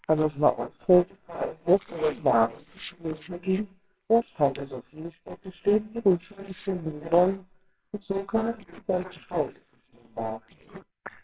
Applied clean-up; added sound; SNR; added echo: neural separator model SepFormer WHAMR!.